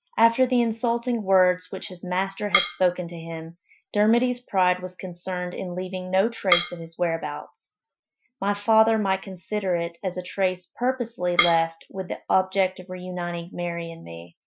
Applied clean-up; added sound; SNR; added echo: classical method Wiener filter.